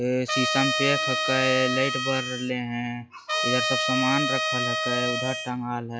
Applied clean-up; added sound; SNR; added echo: classical method log-MMSE.